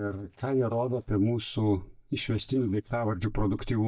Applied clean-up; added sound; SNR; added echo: neural mask model DeepFilterNet 3.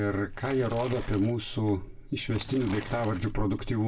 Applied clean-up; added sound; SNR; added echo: none; Tearing; 18 dB; reverberation time 0.2 s.